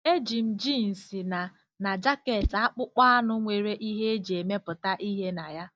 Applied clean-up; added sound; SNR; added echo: neural mask model DeepFilterNet 3.